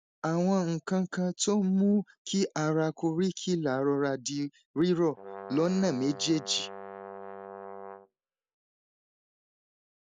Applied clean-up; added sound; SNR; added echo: none; Brass instrument; 14 dB; none.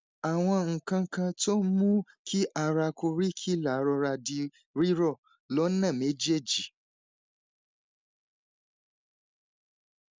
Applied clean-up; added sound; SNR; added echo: none; none; none; none.